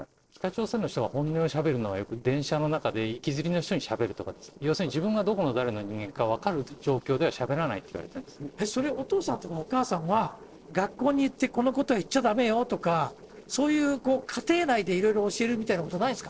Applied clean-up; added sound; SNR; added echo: neural separator model SepFormer DNS4.